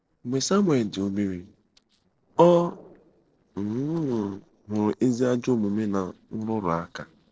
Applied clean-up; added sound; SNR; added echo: neural separator model SepFormer DNS4.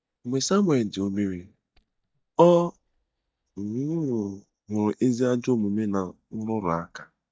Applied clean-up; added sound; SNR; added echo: neural mask model DeepFilterNet 3.